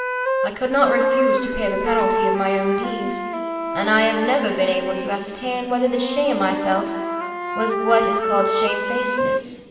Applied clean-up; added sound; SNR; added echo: none; Wind instrument, woodwind instrument; 1 dB; reverberation time 2.3 s.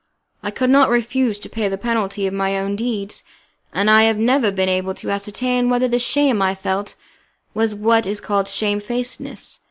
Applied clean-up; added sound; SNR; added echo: none; none; none; none.